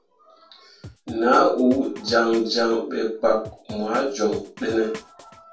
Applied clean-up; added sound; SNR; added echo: none; Drum; 19 dB; reverberation time 0.3 s.